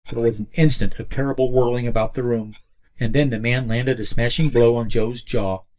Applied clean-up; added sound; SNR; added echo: neural mask model DeepFilterNet 3.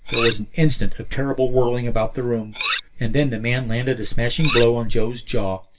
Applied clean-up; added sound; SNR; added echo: none; Cutlery, silverware; 11 dB; reverberation time 0.1 s.